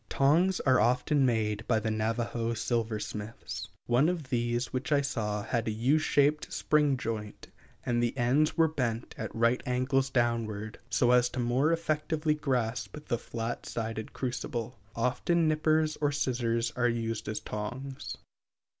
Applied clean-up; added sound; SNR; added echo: none; none; none; none.